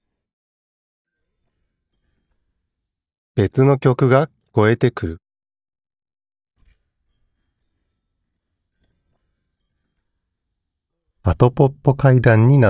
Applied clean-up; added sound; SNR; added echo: neural mask model DeepFilterNet 3.